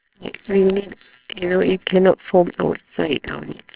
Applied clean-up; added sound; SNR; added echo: neural separator model SepFormer WHAMR!.